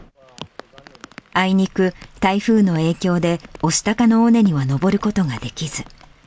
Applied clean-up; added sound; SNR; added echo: none; none; none; none.